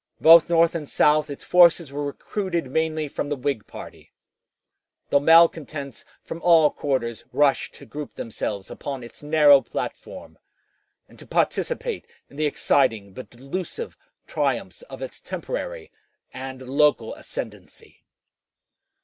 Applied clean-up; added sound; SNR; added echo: none; none; none; none.